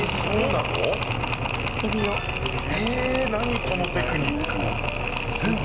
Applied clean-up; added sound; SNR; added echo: none; Mechanisms; 0 dB; none.